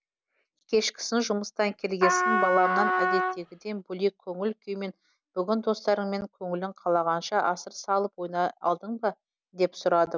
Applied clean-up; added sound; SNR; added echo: none; Trumpet; -2 dB; none.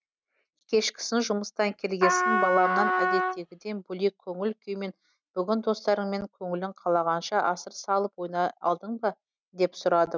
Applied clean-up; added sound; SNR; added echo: neural mask model RNNoise.